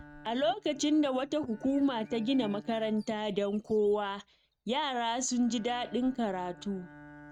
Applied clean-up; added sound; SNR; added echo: neural mask model RNNoise.